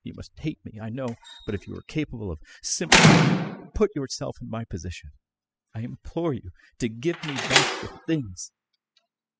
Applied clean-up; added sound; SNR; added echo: classical method spectral subtraction.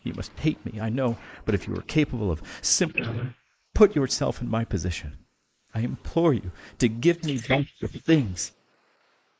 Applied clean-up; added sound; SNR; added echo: neural mask model Resemble Enhance denoiser.